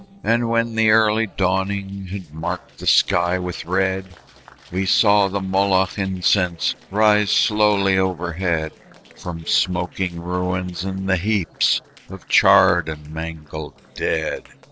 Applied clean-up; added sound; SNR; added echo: neural separator model SepFormer DNS4.